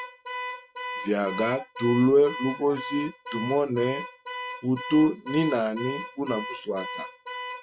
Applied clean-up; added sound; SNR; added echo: none; Alarm / Car; 10 dB; none.